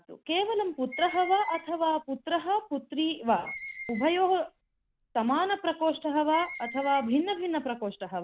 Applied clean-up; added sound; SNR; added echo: none; Screech; 15 dB; none.